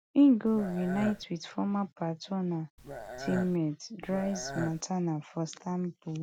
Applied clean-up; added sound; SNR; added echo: none; Burping, eructation; 10 dB; none.